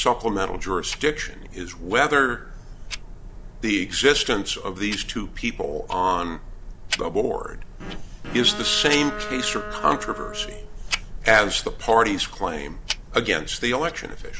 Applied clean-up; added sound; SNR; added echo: none; Tick-tock + Bowed string instrument; 13 dB; none.